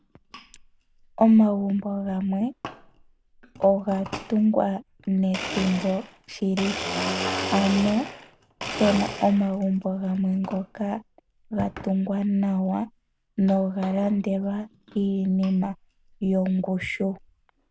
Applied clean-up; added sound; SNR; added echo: none; Domestic sounds, home sounds; 11 dB; none.